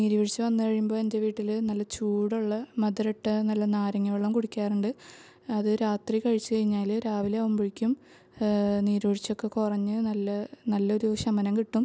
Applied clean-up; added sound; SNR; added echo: none; none; none; none.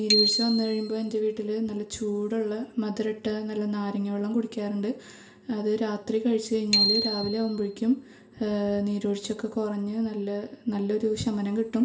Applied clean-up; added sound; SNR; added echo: none; Bicycle bell; 3 dB; reverberation time 1.7 s.